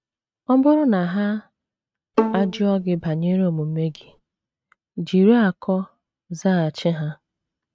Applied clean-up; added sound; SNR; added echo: neural mask model RNNoise.